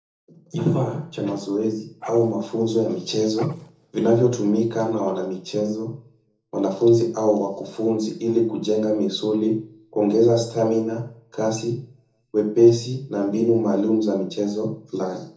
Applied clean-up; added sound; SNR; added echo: none; Dog; 19 dB; reverberation time 0.6 s.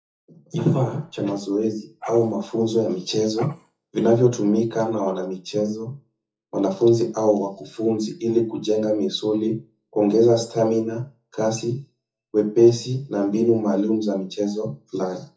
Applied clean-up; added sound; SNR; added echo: classical method WPE with log-MMSE.